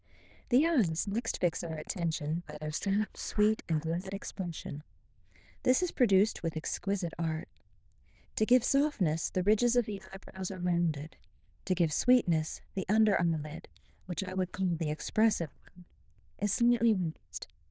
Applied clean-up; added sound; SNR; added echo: neural diffusion model UNIVERSE++.